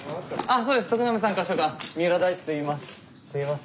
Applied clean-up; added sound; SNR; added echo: none; none; none; none.